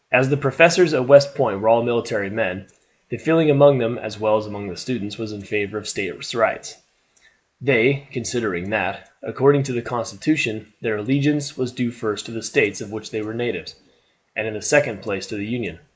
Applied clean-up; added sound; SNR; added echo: neural mask model Resemble Enhance denoiser.